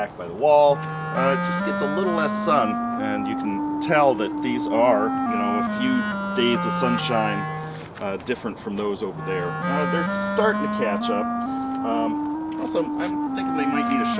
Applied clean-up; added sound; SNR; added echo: none; Wind instrument, woodwind instrument; 2 dB; none.